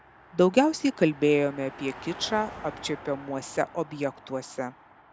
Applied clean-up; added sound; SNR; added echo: none; Car passing by; 18 dB; none.